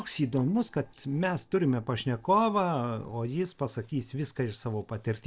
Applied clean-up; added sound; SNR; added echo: neural separator model SepFormer DNS4.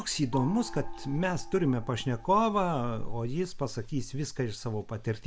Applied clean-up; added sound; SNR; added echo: none; Gong; 10 dB; none.